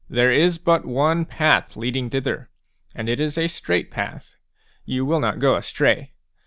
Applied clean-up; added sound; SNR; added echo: none; none; none; none.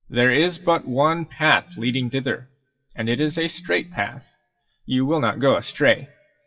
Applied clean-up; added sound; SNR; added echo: classical method WPE with log-MMSE.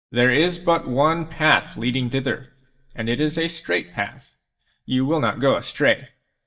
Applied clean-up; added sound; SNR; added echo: neural mask model DeepFilterNet 3.